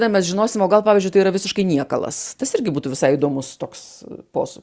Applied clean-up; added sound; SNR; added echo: none; none; none; none.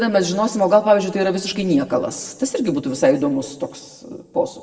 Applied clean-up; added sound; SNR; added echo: none; none; none; reverberation time 1.0 s.